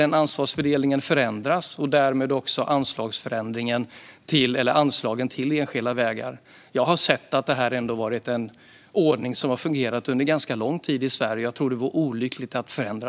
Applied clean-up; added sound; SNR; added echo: none; none; none; none.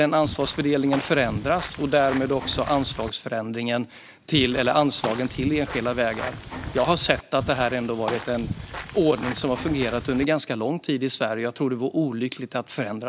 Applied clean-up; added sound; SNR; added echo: none; Walk, footsteps / Bird vocalization, bird call, bird song; 10 dB; none.